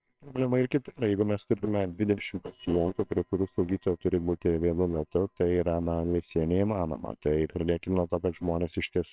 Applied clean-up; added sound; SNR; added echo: neural separator model SepFormer WHAMR!.